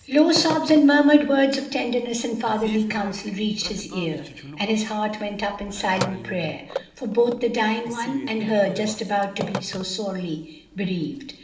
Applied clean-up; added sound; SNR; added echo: none; Telephone; 14 dB; reverberation time 1.7 s.